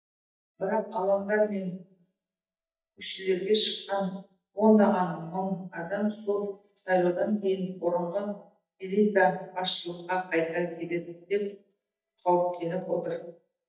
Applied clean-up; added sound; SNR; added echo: neural mask model DeepFilterNet 3.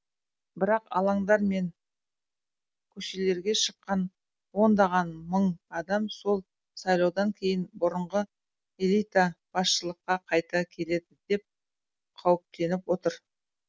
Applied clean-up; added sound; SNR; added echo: none; none; none; none.